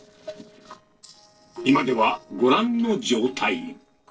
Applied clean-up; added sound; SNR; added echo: neural separator model SepFormer DNS4.